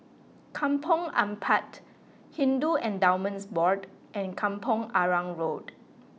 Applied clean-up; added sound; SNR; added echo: none; none; none; none.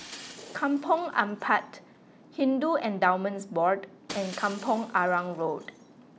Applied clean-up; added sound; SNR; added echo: none; Shatter; 19 dB; none.